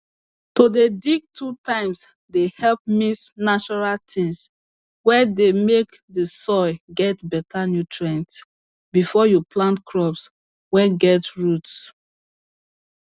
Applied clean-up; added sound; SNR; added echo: none; none; none; none.